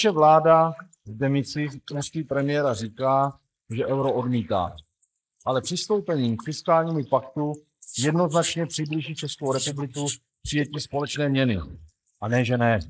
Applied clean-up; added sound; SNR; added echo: neural mask model Resemble Enhance denoiser.